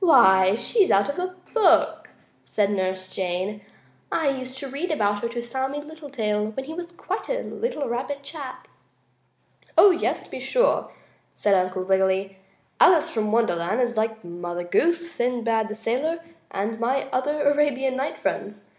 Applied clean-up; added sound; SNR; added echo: none; none; none; none.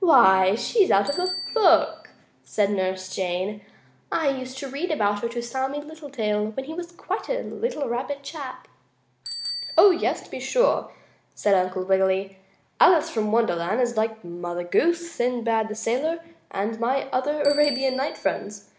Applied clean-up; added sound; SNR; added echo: none; Bicycle bell; 18 dB; none.